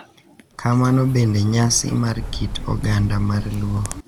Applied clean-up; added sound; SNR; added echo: none; Bird; 10 dB; none.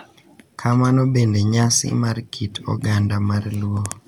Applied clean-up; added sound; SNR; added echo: none; none; none; none.